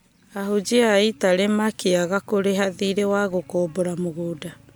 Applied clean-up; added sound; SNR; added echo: none; none; none; none.